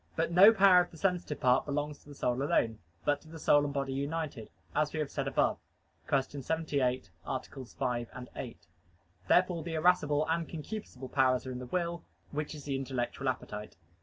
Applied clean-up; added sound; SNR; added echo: none; none; none; none.